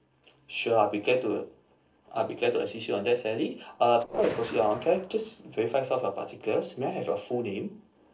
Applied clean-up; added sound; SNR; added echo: neural separator model SepFormer DNS4.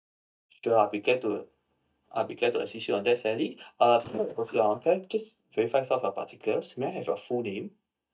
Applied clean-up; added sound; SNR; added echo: neural mask model DeepFilterNet 3.